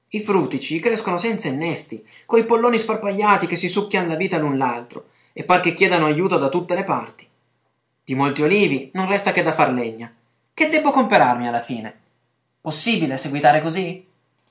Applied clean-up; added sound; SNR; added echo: none; none; none; none.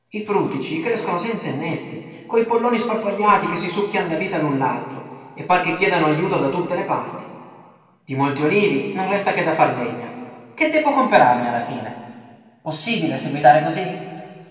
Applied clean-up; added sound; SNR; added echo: none; none; none; reverberation time 2.4 s.